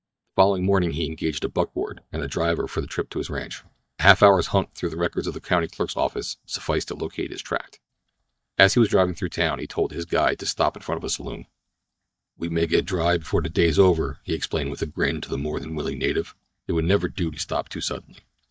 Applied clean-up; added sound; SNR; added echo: neural mask model DeepFilterNet 3.